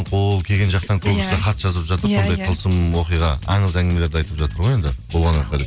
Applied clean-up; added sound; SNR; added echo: none; none; none; none.